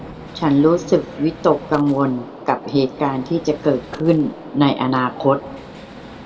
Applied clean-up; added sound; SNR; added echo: none; Gunshot, gunfire; 16 dB; reverberation time 1.2 s.